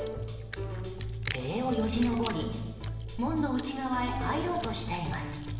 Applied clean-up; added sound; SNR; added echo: none; Chewing, mastication; 14 dB; reverberation time 1.1 s.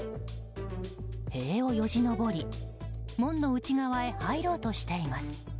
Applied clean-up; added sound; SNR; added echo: none; none; none; none.